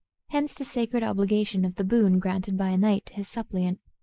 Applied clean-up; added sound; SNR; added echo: neural mask model Resemble Enhance denoiser.